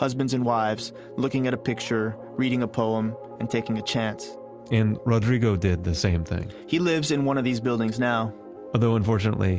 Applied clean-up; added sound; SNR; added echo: none; none; none; none.